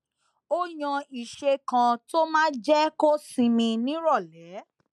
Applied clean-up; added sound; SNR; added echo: none; none; none; none.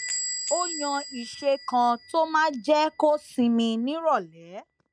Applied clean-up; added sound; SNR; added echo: none; Door / Bell; 12 dB; none.